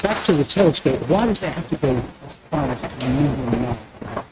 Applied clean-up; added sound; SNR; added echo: neural mask model RNNoise.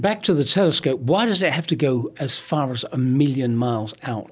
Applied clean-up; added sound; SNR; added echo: none; none; none; none.